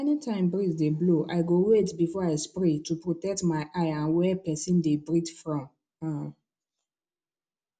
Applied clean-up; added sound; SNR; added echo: none; none; none; none.